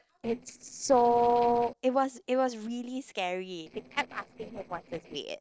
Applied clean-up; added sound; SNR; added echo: neural separator model SepFormer DNS4.